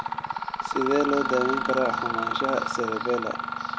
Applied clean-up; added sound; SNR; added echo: none; Mechanisms; 1 dB; none.